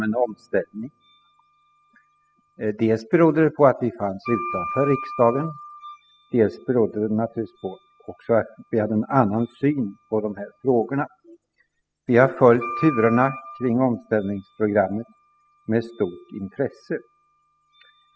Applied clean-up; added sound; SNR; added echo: classical method spectral subtraction.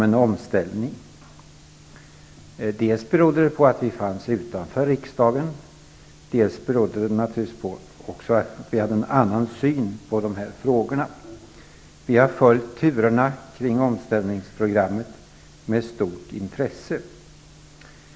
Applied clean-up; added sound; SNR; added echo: none; none; none; none.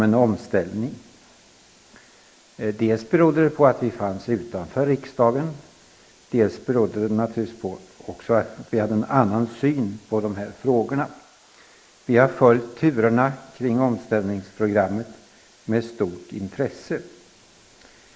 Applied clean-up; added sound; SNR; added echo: neural mask model Resemble Enhance denoiser.